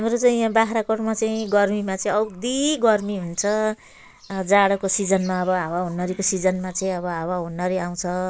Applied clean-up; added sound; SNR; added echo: none; none; none; none.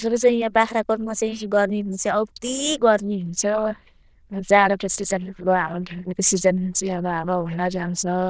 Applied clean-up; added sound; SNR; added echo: neural diffusion model UNIVERSE++.